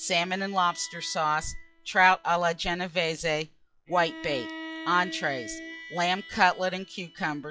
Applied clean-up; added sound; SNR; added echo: classical method log-MMSE.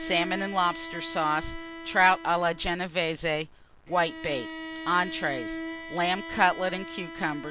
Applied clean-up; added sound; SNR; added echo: none; Bowed string instrument; 11 dB; none.